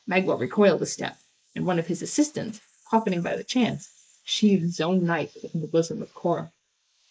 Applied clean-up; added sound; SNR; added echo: neural mask model Resemble Enhance denoiser.